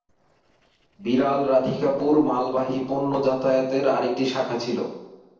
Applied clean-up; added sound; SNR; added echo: neural separator model SepFormer DNS4.